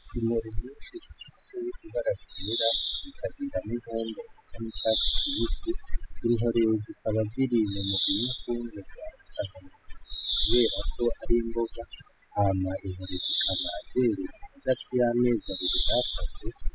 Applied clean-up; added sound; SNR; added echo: classical method spectral subtraction.